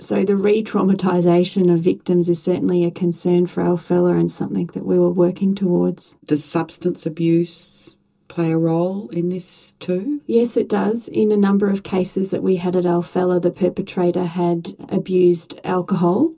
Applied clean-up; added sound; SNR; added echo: none; none; none; reverberation time 0.2 s.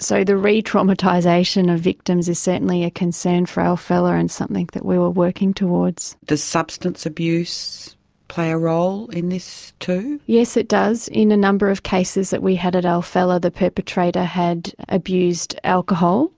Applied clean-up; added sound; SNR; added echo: none; none; none; none.